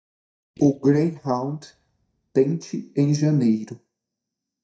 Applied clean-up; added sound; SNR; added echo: neural mask model DeepFilterNet 3.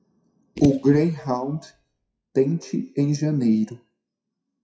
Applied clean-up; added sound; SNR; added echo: classical method WPE with log-MMSE.